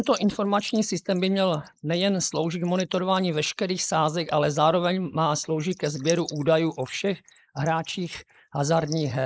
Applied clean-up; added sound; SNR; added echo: neural mask model Resemble Enhance denoiser.